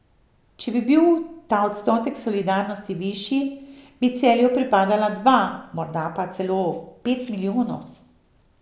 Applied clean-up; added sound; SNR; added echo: none; none; none; none.